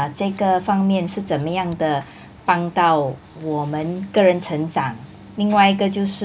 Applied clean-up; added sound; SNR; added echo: none; none; none; none.